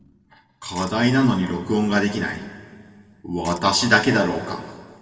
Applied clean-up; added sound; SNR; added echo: none; Ratchet, pawl; 19 dB; reverberation time 1.7 s.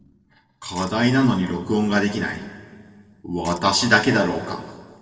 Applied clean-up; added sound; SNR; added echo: neural separator model SepFormer DNS4.